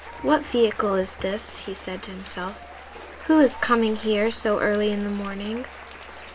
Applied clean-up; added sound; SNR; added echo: none; Applause / Cheering; 17 dB; none.